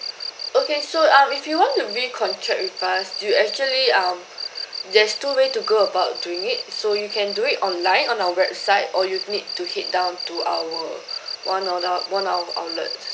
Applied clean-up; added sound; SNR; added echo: none; Cricket; 10 dB; none.